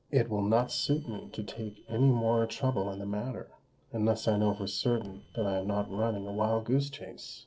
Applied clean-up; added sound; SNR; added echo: neural separator model SepFormer DNS4.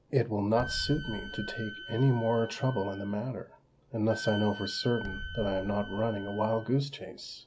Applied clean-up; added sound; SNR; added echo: none; Wind instrument, woodwind instrument + Bass drum; 12 dB; none.